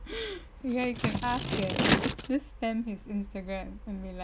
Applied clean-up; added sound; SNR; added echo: none; Scissors; -5 dB; none.